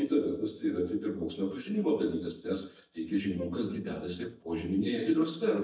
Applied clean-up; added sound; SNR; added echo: neural mask model DeepFilterNet 3.